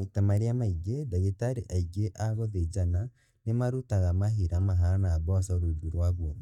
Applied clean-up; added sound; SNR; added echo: neural mask model DeepFilterNet 3.